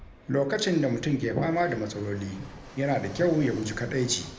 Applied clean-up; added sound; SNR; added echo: none; Fixed-wing aircraft, airplane; 19 dB; reverberation time 0.7 s.